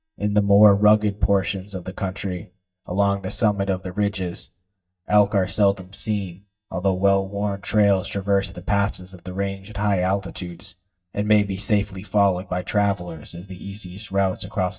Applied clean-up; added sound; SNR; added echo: neural mask model DeepFilterNet 3.